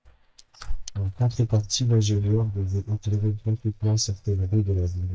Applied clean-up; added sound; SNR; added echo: neural mask model DeepFilterNet 3.